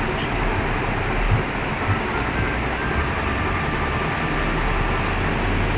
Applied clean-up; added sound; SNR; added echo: none; Harmonica; 13 dB; none.